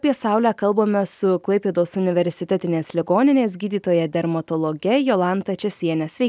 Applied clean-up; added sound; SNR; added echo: none; none; none; none.